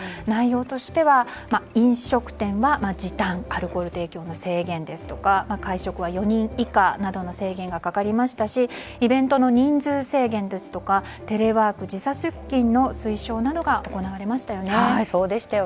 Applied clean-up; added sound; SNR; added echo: none; Musical instrument; 17 dB; none.